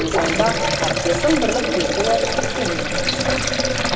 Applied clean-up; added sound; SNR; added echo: none; Sink (filling or washing); -2 dB; reverberation time 2.6 s.